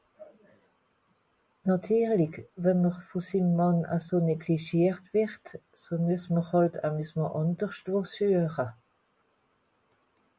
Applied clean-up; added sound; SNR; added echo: none; none; none; none.